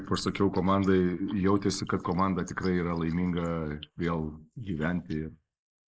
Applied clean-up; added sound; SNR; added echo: neural mask model Resemble Enhance denoiser.